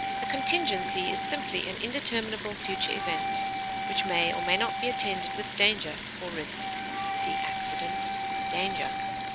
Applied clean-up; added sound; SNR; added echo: none; Wind instrument, woodwind instrument + Sink (filling or washing) / Water tap, faucet; -1 dB; none.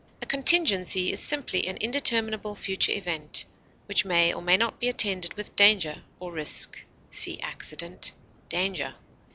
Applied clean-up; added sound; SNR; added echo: none; none; none; none.